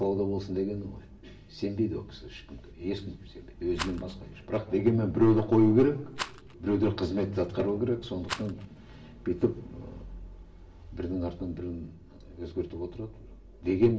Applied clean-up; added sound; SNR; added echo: none; Rattle; 11 dB; reverberation time 0.8 s.